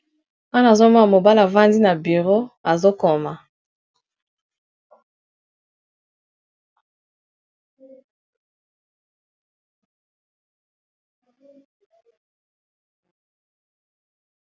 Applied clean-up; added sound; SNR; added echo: none; none; none; none.